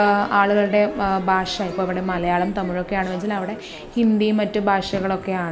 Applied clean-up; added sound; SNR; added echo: none; Crowd / Fireworks; 15 dB; none.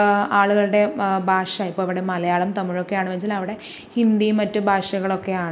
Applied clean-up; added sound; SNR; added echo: none; none; none; none.